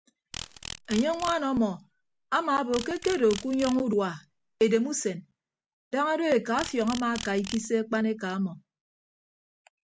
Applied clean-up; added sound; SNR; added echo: none; Insect; 14 dB; none.